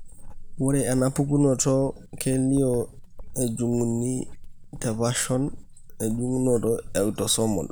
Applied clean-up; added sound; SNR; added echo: none; Writing; 13 dB; none.